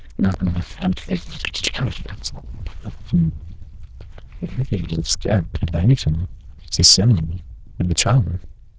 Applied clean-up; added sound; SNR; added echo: neural diffusion model UNIVERSE++.